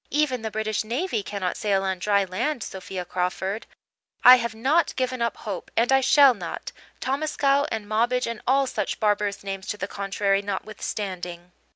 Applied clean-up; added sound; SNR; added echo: none; none; none; none.